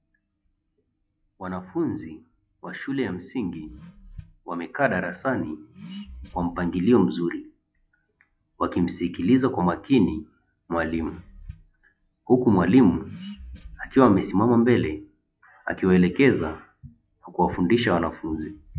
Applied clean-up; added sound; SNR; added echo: classical method log-MMSE.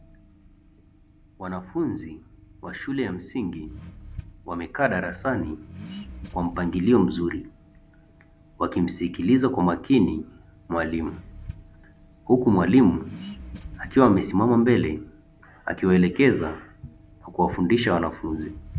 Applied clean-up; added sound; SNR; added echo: none; Accelerating, revving, vroom; 19 dB; none.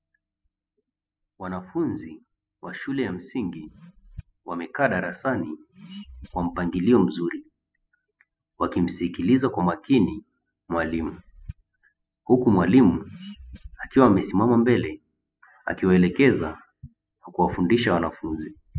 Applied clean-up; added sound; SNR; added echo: classical method spectral subtraction.